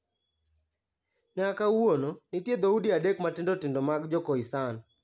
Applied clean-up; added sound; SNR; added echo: none; none; none; none.